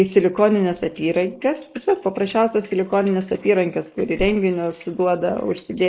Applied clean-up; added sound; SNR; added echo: neural mask model Resemble Enhance denoiser.